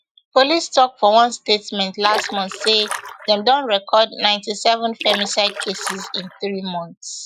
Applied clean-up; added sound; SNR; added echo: classical method Wiener filter.